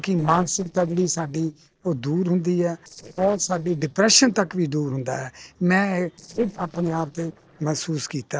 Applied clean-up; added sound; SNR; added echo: neural separator model SepFormer DNS4.